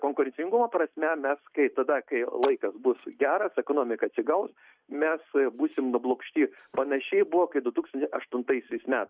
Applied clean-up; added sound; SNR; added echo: neural mask model RNNoise.